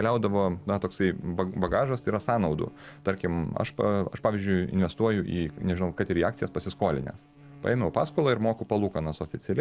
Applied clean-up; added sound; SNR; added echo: neural separator model SepFormer DNS4.